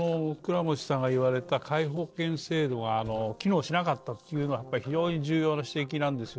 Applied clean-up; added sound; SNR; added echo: neural separator model SepFormer DNS4.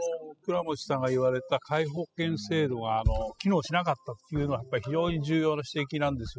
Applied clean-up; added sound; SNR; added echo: classical method spectral subtraction.